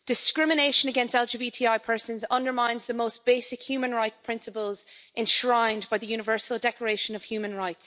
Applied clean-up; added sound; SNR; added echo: none; none; none; none.